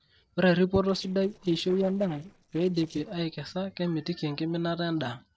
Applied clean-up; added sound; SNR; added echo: neural separator model SepFormer DNS4.